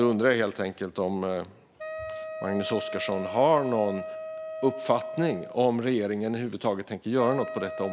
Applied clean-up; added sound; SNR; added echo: none; Wind instrument, woodwind instrument; 11 dB; none.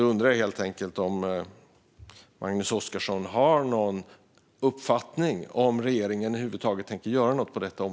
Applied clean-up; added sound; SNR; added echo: none; none; none; none.